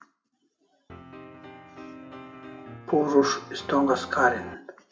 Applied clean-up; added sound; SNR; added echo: none; Piano; 15 dB; reverberation time 0.4 s.